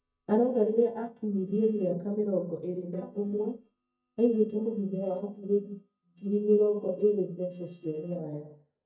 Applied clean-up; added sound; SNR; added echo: neural mask model DeepFilterNet 3.